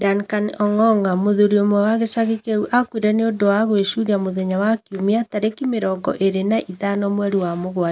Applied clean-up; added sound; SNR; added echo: none; none; none; none.